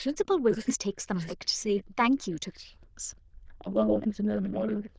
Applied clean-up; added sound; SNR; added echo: neural diffusion model UNIVERSE++.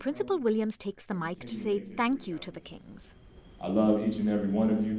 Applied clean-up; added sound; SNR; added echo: none; none; none; none.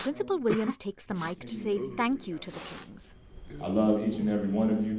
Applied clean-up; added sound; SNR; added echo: none; Respiratory sounds; 12 dB; none.